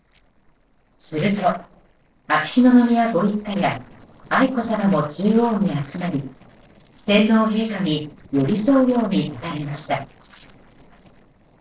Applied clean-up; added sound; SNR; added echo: neural separator model SepFormer DNS4.